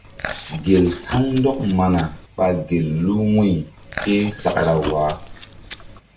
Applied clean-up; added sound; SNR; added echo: none; Chewing, mastication; 12 dB; none.